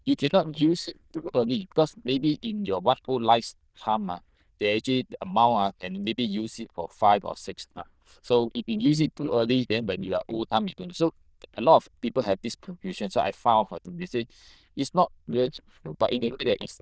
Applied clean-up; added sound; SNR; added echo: neural diffusion model UNIVERSE++.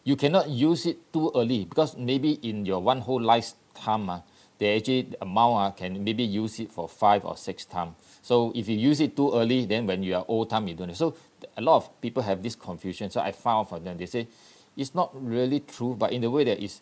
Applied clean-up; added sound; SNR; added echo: none; none; none; none.